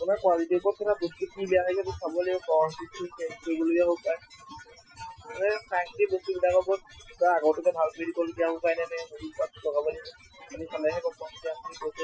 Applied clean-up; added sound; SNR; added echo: classical method Wiener filter.